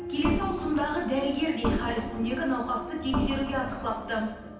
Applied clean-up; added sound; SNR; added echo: none; Organ; 4 dB; reverberation time 0.9 s.